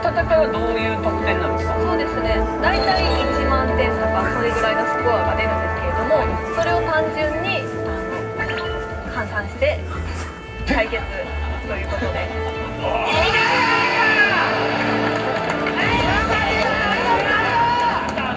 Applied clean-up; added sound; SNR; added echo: none; Musical instrument; 3 dB; reverberation time 0.4 s.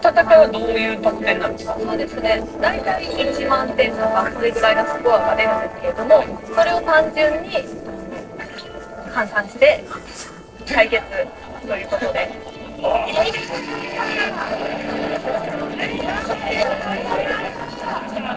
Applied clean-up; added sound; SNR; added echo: neural separator model SepFormer DNS4.